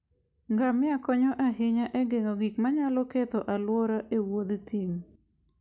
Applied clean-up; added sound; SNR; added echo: none; none; none; none.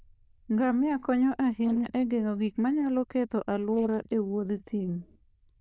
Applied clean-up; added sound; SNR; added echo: neural diffusion model UNIVERSE++.